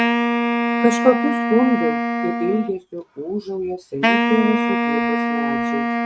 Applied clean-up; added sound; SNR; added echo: neural mask model RNNoise.